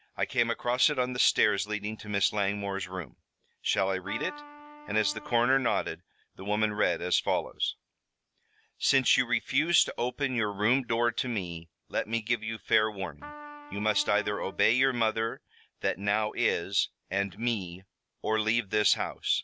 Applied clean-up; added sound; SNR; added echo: none; Trumpet; 16 dB; none.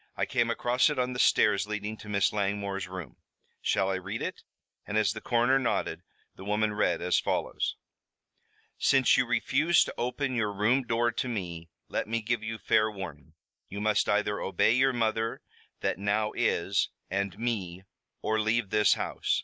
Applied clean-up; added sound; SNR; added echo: neural mask model Resemble Enhance denoiser.